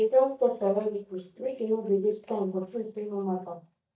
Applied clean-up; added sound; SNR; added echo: neural mask model DeepFilterNet 3.